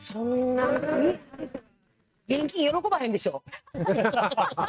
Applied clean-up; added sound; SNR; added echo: neural mask model RNNoise.